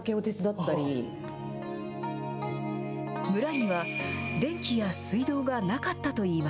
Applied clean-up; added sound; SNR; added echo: none; none; none; none.